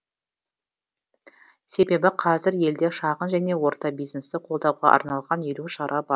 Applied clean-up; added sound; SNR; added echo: none; none; none; none.